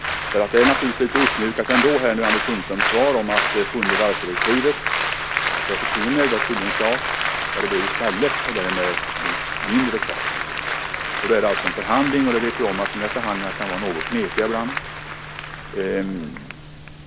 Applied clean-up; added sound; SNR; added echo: none; Applause; 2 dB; none.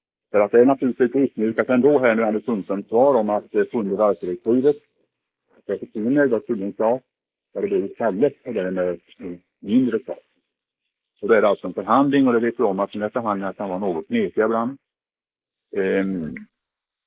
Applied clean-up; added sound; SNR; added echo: neural mask model Resemble Enhance denoiser.